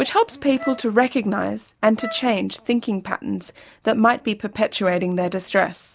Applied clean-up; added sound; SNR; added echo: none; Wind instrument, woodwind instrument; 15 dB; none.